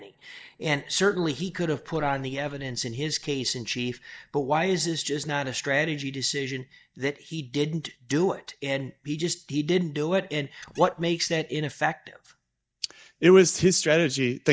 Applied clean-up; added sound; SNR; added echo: neural mask model DeepFilterNet 3.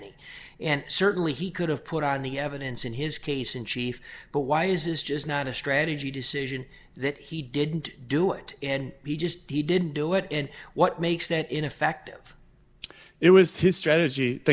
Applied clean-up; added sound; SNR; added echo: none; none; none; none.